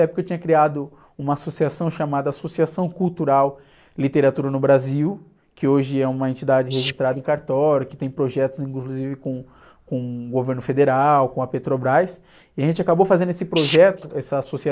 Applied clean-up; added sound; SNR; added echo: neural mask model Resemble Enhance denoiser.